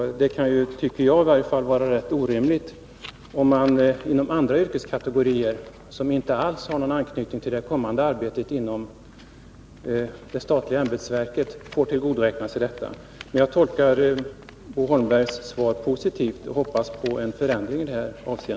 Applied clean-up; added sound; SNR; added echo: none; none; none; none.